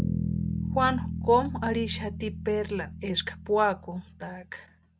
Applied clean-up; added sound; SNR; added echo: none; Bass guitar; 5 dB; none.